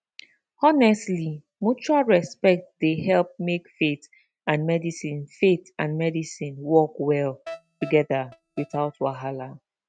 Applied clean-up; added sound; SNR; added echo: neural mask model RNNoise.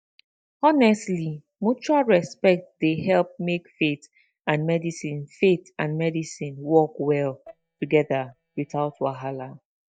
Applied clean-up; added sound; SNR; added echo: neural mask model DeepFilterNet 3.